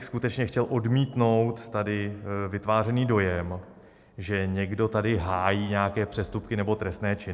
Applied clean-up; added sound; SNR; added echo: none; none; none; none.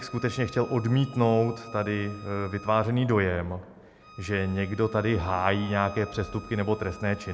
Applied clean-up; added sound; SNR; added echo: none; Bowed string instrument; 20 dB; none.